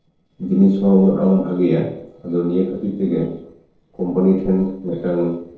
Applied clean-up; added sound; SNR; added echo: neural separator model SepFormer DNS4.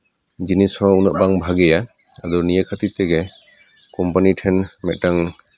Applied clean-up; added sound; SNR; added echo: none; none; none; none.